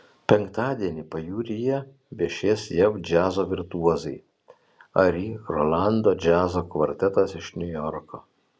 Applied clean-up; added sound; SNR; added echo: none; none; none; none.